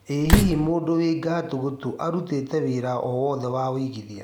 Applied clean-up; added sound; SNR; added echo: none; Slam; -4 dB; none.